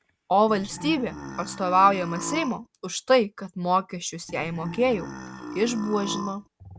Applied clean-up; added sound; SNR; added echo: none; Burping, eructation; 11 dB; none.